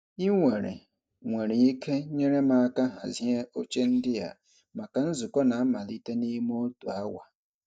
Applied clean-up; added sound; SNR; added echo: neural mask model DeepFilterNet 3.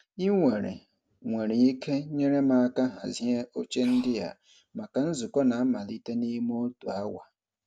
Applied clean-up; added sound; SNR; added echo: none; Breathing; 19 dB; none.